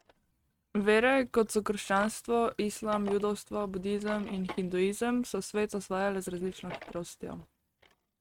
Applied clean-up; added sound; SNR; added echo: neural mask model RNNoise.